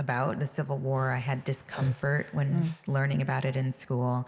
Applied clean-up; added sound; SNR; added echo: neural mask model Resemble Enhance denoiser.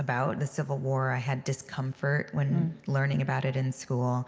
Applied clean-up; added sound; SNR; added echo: none; none; none; none.